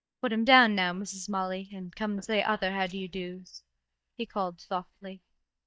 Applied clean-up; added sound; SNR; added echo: neural mask model DeepFilterNet 3.